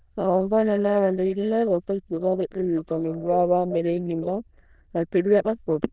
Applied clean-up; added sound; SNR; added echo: neural diffusion model UNIVERSE++.